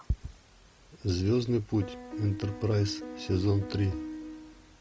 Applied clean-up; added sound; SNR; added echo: none; Piano; 9 dB; none.